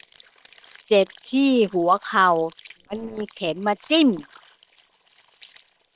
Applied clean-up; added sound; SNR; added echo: neural separator model SepFormer WHAM!.